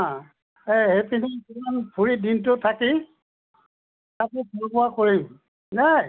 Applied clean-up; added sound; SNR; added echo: none; none; none; none.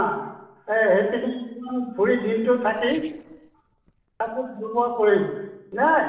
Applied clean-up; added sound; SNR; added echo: neural separator model SepFormer DNS4.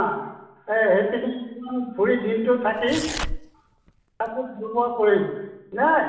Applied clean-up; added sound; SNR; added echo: none; Tearing; 9 dB; reverberation time 0.9 s.